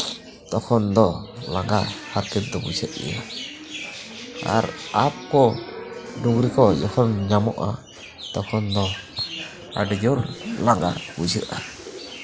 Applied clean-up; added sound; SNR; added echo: none; Breathing; 9 dB; none.